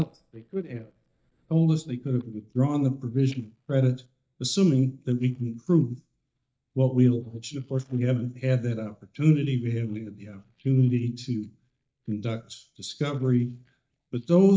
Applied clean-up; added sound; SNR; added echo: neural mask model DeepFilterNet 3.